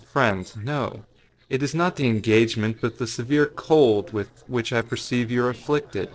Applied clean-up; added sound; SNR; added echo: neural separator model SepFormer DNS4.